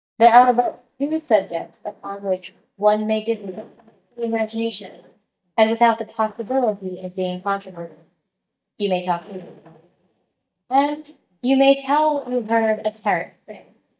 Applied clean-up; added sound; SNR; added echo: neural mask model DeepFilterNet 3.